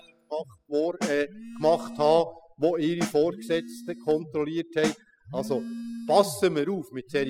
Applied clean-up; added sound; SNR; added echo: classical method spectral subtraction.